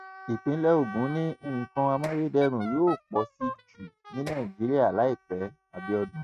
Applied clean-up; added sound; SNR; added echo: neural mask model RNNoise.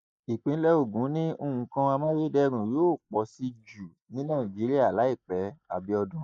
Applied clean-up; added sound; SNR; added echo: neural mask model Resemble Enhance denoiser.